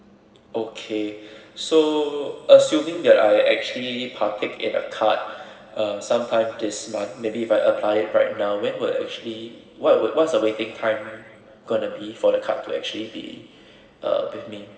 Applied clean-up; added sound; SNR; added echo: none; none; none; reverberation time 2.3 s.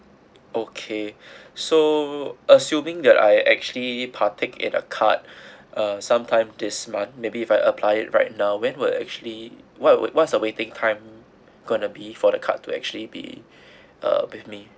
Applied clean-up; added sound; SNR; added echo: none; none; none; none.